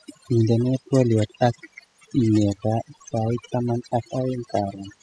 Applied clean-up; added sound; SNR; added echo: classical method spectral subtraction.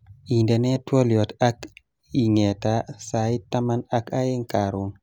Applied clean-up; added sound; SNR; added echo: none; none; none; none.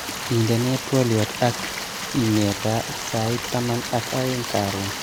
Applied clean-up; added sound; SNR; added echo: none; Stream; 6 dB; none.